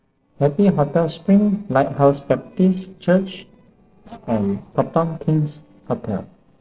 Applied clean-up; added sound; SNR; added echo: neural separator model SepFormer DNS4.